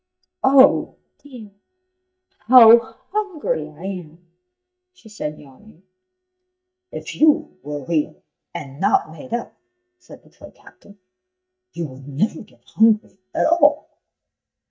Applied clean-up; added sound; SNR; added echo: neural mask model DeepFilterNet 3.